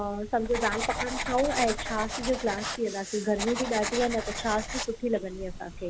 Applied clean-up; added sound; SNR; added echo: none; Writing; 6 dB; none.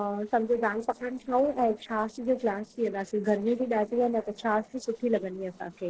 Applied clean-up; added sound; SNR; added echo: neural separator model SepFormer DNS4.